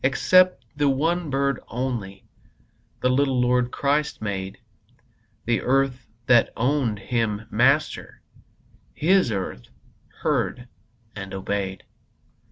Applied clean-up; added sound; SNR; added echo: none; none; none; none.